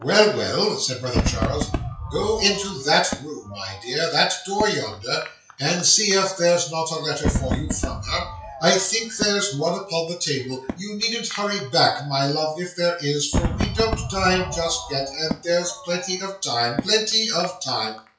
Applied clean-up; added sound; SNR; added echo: classical method WPE with log-MMSE.